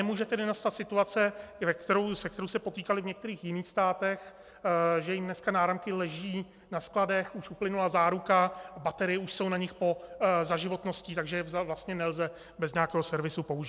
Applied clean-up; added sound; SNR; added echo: none; none; none; none.